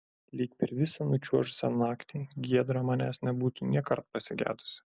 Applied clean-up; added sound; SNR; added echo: none; none; none; none.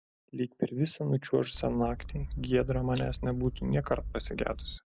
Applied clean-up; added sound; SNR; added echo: none; Scissors; 8 dB; none.